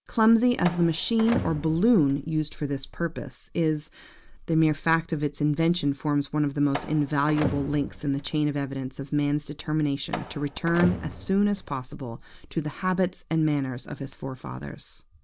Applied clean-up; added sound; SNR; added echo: none; Slam; 12 dB; none.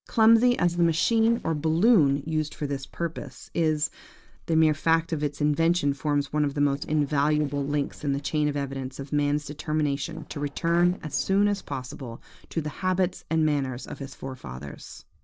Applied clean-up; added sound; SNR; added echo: neural separator model SepFormer DNS4.